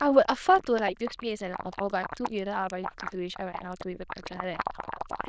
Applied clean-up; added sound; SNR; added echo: neural diffusion model UNIVERSE++.